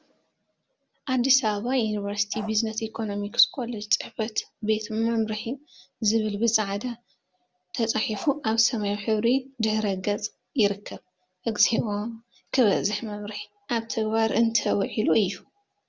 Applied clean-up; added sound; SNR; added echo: none; Bark; 15 dB; none.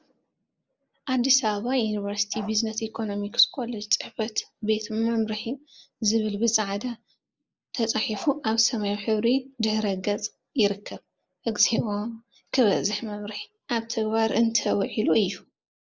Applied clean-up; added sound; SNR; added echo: neural mask model Resemble Enhance denoiser.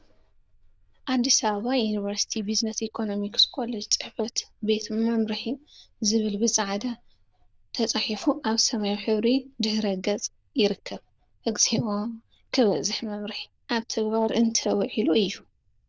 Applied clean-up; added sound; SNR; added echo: neural diffusion model UNIVERSE++.